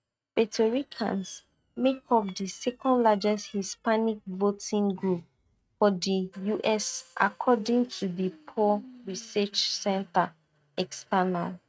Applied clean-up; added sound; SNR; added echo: neural mask model RNNoise.